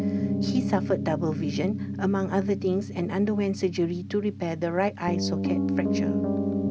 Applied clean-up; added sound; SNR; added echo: none; Piano; 1 dB; none.